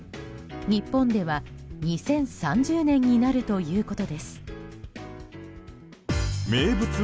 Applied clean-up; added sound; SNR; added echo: none; none; none; none.